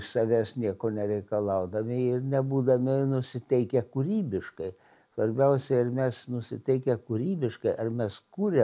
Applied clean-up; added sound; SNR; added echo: none; none; none; none.